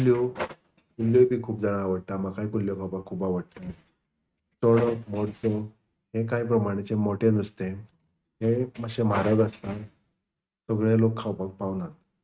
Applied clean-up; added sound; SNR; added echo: neural mask model RNNoise.